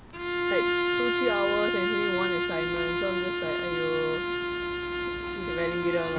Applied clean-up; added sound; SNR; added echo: none; Bowed string instrument; -4 dB; none.